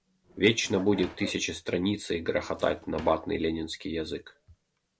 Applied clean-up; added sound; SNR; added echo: none; Bark + Drawer open or close; 18 dB; none.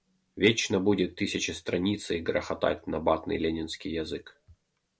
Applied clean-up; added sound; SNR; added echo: none; none; none; none.